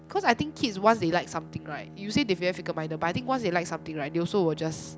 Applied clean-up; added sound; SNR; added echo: none; Bowed string instrument; 17 dB; none.